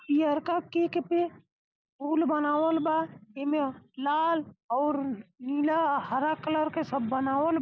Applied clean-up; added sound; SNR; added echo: none; none; none; none.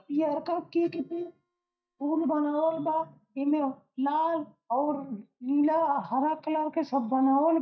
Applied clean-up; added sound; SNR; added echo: neural mask model DeepFilterNet 3.